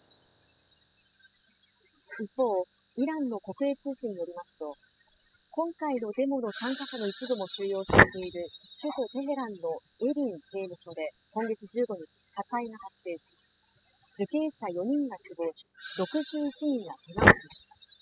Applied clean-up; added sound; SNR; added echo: classical method spectral subtraction.